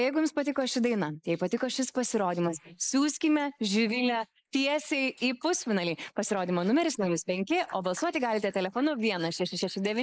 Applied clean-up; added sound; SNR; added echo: neural mask model Resemble Enhance denoiser.